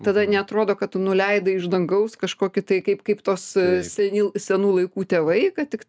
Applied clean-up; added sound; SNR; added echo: none; none; none; none.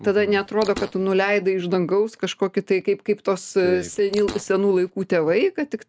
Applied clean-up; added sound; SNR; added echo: none; Fart; 16 dB; none.